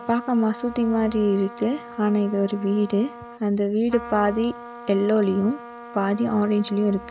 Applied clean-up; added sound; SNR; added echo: none; Trumpet; 16 dB; none.